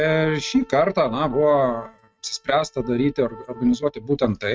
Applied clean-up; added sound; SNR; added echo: neural mask model RNNoise.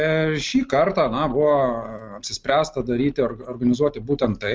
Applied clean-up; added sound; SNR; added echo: none; none; none; none.